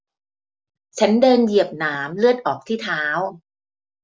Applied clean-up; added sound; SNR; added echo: none; none; none; none.